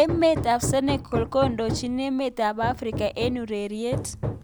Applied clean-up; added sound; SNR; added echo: none; Hammer; 7 dB; none.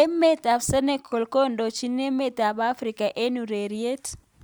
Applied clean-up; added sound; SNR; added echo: none; none; none; none.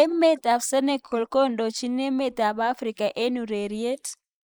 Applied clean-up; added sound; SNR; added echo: neural mask model Resemble Enhance denoiser.